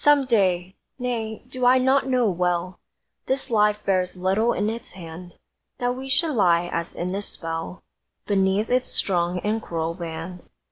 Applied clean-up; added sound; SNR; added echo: none; none; none; none.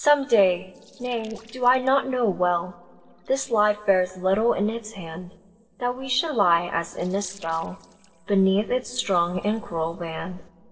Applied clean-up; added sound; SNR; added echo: neural separator model SepFormer DNS4.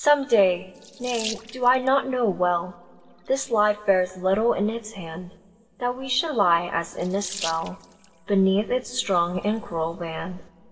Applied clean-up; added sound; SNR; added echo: none; Sink (filling or washing) / Water tap, faucet; 19 dB; reverberation time 1.6 s.